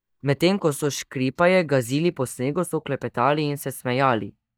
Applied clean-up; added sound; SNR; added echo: neural mask model DeepFilterNet 3.